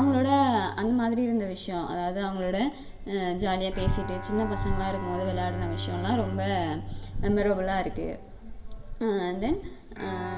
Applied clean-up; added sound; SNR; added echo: none; Bowed string instrument; 10 dB; reverberation time 1.6 s.